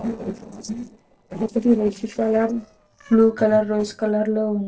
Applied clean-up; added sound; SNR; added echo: neural separator model SepFormer DNS4.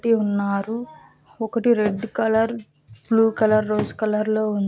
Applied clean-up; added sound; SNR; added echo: none; none; none; none.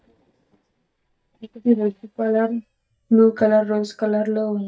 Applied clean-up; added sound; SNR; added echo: neural mask model DeepFilterNet 3.